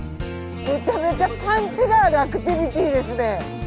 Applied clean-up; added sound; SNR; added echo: none; none; none; none.